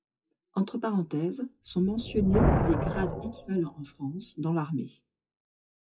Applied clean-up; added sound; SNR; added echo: classical method WPE with log-MMSE.